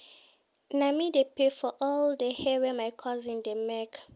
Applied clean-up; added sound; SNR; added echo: none; none; none; none.